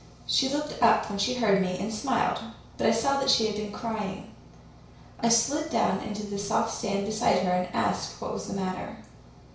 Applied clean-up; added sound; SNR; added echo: none; none; none; reverberation time 0.6 s.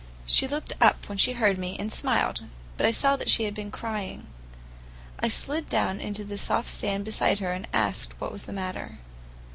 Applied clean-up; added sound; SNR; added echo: none; none; none; none.